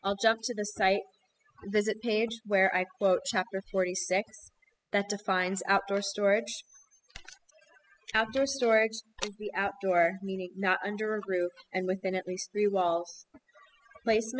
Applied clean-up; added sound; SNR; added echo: classical method spectral subtraction.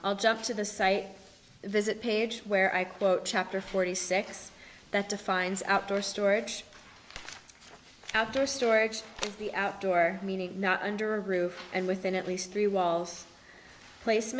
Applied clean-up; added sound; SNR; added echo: none; none; none; none.